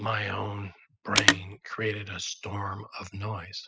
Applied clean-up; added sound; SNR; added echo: classical method spectral subtraction.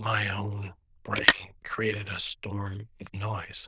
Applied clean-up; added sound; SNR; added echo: neural diffusion model UNIVERSE++.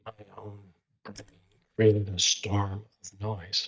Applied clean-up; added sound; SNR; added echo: neural mask model DeepFilterNet 3.